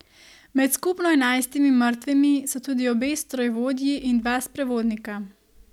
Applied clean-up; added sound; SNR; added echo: none; none; none; none.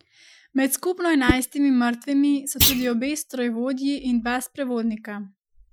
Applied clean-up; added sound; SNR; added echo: classical method Wiener filter.